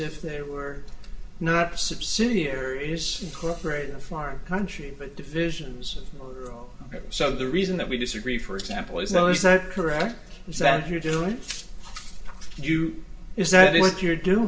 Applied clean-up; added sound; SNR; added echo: none; none; none; reverberation time 0.5 s.